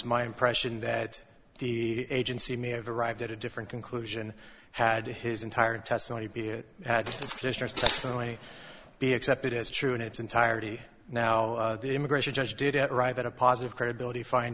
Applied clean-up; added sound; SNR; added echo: none; none; none; none.